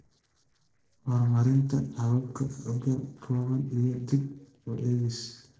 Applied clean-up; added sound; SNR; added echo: neural separator model SepFormer DNS4.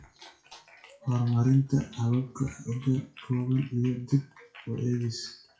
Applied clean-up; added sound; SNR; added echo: classical method WPE with log-MMSE.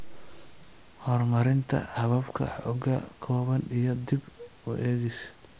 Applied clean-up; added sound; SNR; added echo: none; none; none; none.